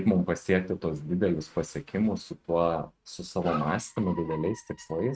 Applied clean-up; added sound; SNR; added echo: neural mask model RNNoise.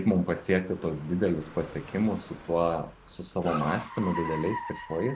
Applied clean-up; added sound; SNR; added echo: none; Car + Burping, eructation; 12 dB; none.